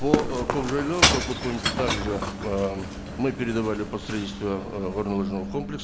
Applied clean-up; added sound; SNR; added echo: none; Shatter / Crushing + Run; 1 dB; none.